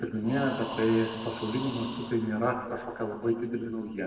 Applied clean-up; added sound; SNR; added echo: none; Breathing; 13 dB; reverberation time 1.2 s.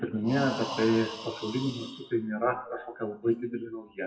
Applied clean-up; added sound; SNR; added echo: classical method WPE with log-MMSE.